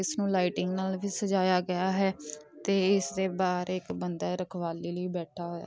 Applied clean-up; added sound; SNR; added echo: none; none; none; none.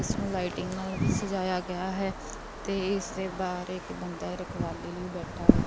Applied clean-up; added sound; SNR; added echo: none; Wind; -2 dB; none.